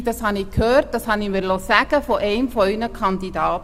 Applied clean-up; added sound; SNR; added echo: none; Buzz; 15 dB; none.